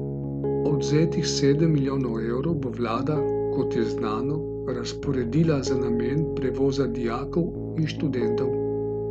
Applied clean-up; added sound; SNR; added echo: none; Piano; 2 dB; none.